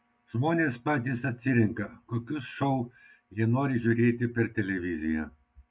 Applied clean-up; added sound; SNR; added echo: none; none; none; none.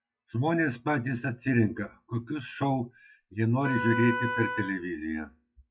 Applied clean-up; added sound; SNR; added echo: classical method log-MMSE.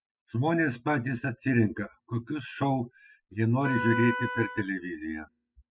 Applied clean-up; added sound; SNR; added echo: classical method spectral subtraction.